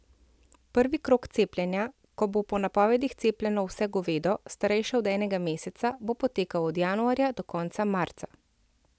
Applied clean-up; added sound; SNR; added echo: none; none; none; none.